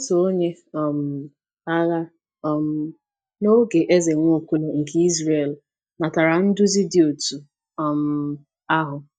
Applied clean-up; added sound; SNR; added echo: neural mask model DeepFilterNet 3.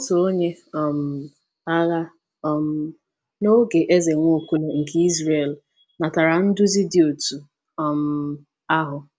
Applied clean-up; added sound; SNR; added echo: none; none; none; none.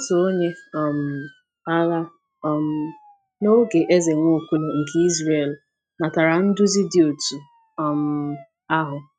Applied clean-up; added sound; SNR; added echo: neural mask model RNNoise.